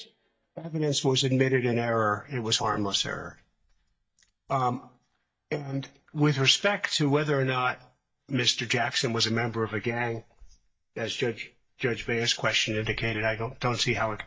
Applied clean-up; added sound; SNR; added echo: neural mask model DeepFilterNet 3.